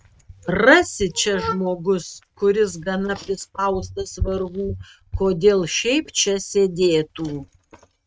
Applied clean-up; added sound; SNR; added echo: neural mask model RNNoise.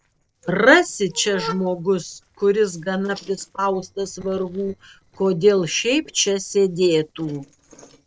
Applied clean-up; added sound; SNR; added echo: neural separator model SepFormer DNS4.